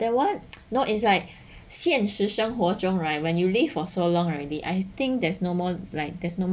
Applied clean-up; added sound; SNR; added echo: none; none; none; none.